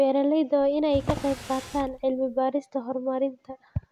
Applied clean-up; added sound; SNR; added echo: none; Drawer open or close; 10 dB; none.